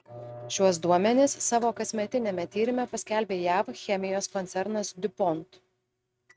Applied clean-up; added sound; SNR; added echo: neural mask model RNNoise.